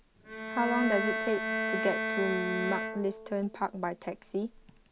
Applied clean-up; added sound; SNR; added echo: none; Bowed string instrument; 2 dB; none.